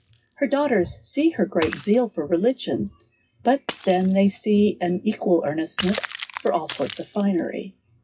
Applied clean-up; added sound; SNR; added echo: classical method WPE with log-MMSE.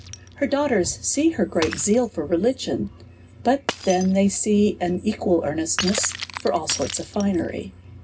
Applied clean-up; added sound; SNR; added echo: none; Shatter; 13 dB; reverberation time 0.4 s.